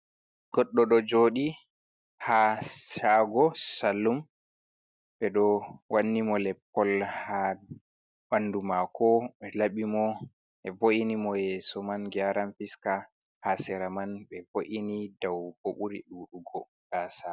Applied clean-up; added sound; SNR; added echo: none; none; none; none.